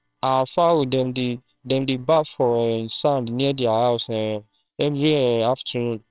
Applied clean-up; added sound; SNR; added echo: neural separator model SepFormer WHAMR!.